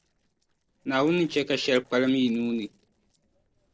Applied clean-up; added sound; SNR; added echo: neural separator model SepFormer DNS4.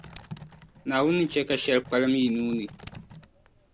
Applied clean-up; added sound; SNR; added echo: none; Typing + Scissors; 16 dB; none.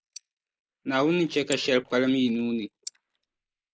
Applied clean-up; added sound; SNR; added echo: neural mask model Resemble Enhance denoiser.